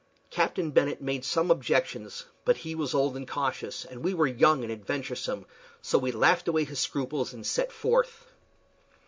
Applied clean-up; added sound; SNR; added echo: none; none; none; none.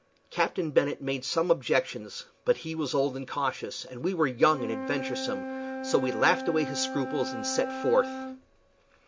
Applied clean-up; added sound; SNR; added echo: none; Wind instrument, woodwind instrument; 10 dB; none.